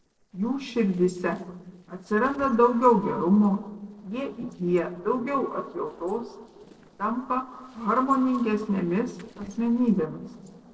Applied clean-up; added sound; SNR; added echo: neural separator model SepFormer DNS4.